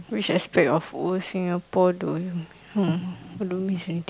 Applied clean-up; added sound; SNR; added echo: none; none; none; none.